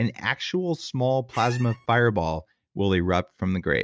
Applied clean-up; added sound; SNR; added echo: neural mask model RNNoise.